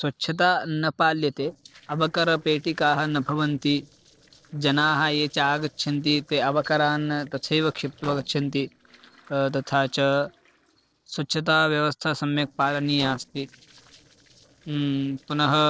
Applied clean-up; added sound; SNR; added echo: neural separator model SepFormer DNS4.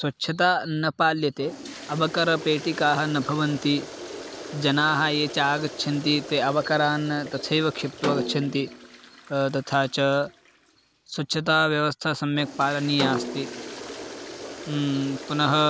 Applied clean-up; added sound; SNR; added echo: none; Toilet flush + Snare drum; 12 dB; none.